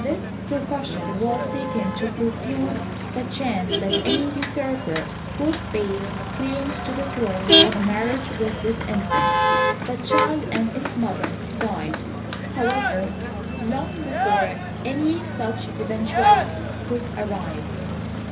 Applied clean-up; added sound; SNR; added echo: none; Motor vehicle (road); -3 dB; reverberation time 0.3 s.